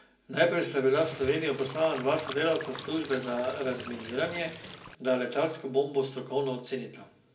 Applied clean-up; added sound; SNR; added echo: none; Cricket / Water; 13 dB; reverberation time 0.2 s.